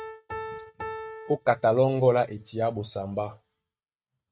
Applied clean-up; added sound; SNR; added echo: neural mask model RNNoise.